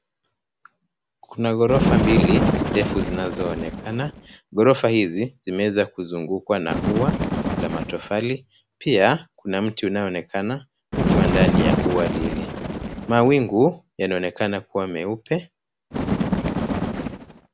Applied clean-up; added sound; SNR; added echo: none; Bird; 2 dB; none.